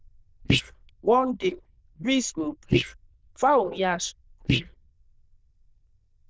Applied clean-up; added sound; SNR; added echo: neural diffusion model UNIVERSE++.